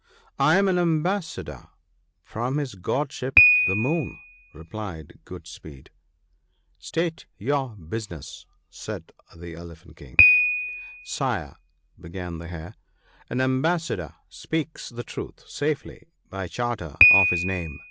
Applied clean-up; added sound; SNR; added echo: none; Piano; -1 dB; none.